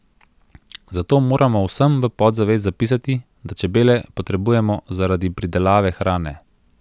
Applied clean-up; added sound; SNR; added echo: none; none; none; none.